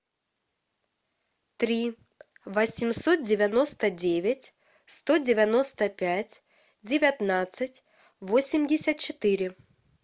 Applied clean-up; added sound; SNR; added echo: none; none; none; none.